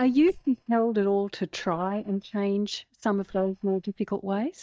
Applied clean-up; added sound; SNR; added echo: neural mask model DeepFilterNet 3.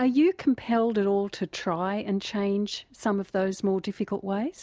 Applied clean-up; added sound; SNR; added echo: none; none; none; none.